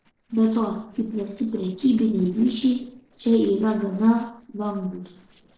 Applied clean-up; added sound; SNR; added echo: neural separator model SepFormer DNS4.